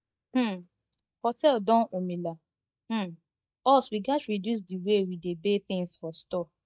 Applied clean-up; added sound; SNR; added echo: neural mask model DeepFilterNet 3.